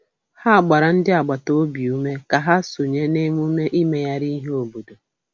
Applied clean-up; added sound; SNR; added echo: none; none; none; none.